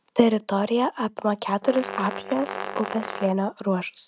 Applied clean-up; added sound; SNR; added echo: neural mask model RNNoise.